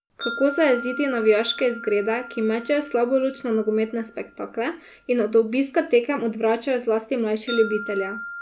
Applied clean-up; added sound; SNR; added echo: none; Wind chime; 14 dB; none.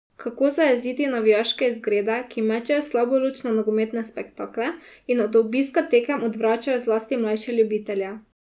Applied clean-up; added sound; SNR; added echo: none; none; none; none.